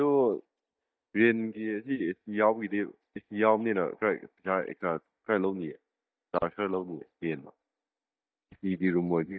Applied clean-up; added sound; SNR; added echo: neural mask model DeepFilterNet 3.